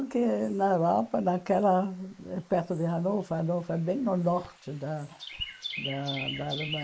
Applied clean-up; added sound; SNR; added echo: neural mask model Resemble Enhance denoiser.